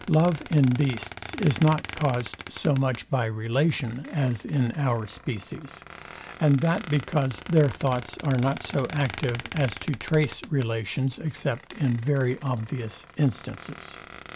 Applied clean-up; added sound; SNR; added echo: none; Squeak; 16 dB; none.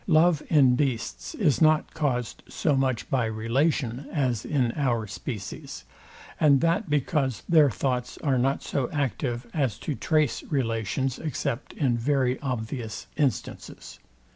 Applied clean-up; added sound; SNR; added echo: none; none; none; none.